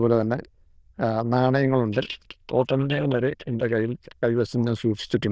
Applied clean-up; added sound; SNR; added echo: neural diffusion model UNIVERSE++.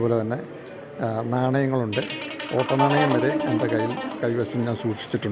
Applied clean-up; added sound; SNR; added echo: none; Guitar; 3 dB; none.